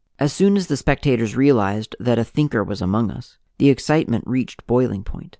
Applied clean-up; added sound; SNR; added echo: none; none; none; none.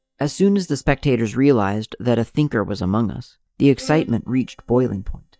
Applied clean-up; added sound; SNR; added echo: neural mask model DeepFilterNet 3.